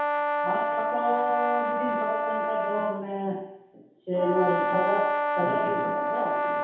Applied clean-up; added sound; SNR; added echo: none; Brass instrument; -3 dB; reverberation time 0.8 s.